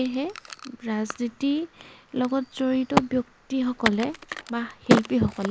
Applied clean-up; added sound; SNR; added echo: none; Crack; 4 dB; none.